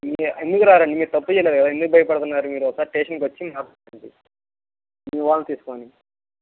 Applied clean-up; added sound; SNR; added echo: none; none; none; none.